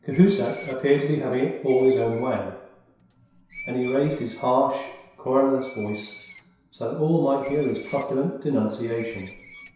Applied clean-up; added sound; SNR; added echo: none; Screech; 19 dB; reverberation time 0.7 s.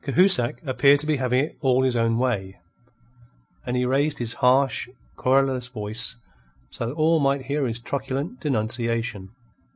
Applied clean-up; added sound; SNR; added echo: none; none; none; none.